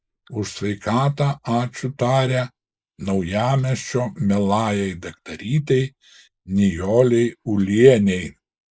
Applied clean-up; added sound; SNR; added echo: neural mask model Resemble Enhance denoiser.